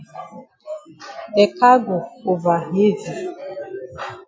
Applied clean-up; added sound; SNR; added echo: none; none; none; none.